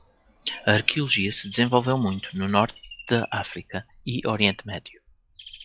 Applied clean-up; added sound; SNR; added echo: classical method log-MMSE.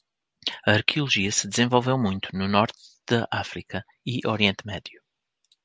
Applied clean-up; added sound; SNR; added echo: none; none; none; none.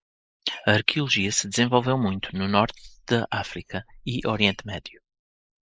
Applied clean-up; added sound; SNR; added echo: neural mask model Resemble Enhance denoiser.